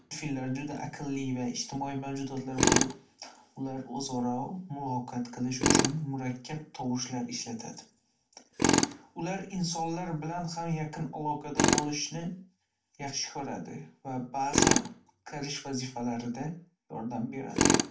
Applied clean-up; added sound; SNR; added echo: none; Tools; -2 dB; reverberation time 0.3 s.